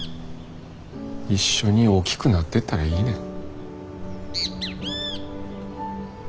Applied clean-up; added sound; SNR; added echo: none; Bird; 11 dB; none.